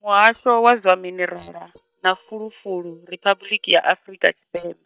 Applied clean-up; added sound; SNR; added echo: neural mask model DeepFilterNet 3.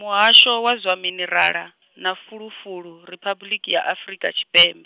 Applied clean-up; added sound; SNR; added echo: none; none; none; none.